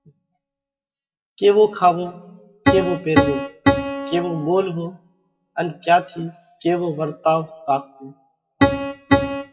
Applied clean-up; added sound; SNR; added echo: classical method WPE with log-MMSE.